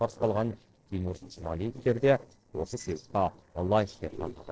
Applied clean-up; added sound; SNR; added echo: neural separator model SepFormer DNS4.